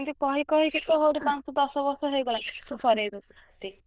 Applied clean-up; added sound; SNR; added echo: neural diffusion model UNIVERSE++.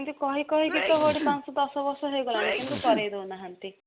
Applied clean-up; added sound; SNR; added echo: none; Sneeze; 6 dB; none.